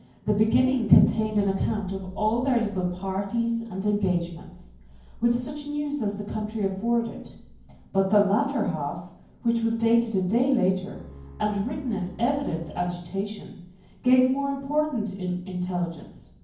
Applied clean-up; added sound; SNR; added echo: none; Bowed string instrument; 19 dB; reverberation time 0.9 s.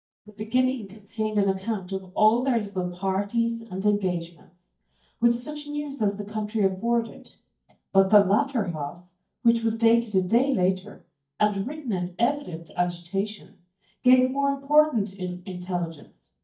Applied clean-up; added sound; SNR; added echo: neural mask model DeepFilterNet 3.